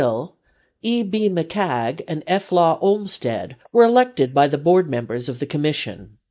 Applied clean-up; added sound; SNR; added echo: neural mask model DeepFilterNet 3.